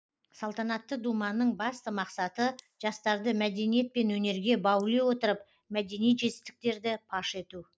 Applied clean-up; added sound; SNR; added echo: neural mask model Resemble Enhance denoiser.